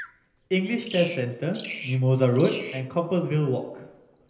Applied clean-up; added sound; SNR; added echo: none; Bird vocalization, bird call, bird song; 15 dB; reverberation time 1.4 s.